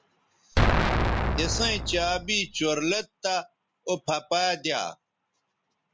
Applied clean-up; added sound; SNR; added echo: none; Explosion; -3 dB; none.